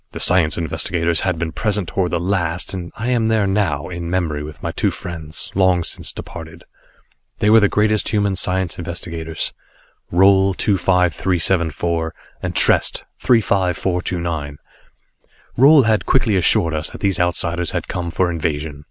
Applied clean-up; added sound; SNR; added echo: none; none; none; none.